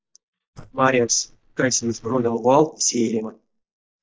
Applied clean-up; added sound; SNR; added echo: neural mask model DeepFilterNet 3.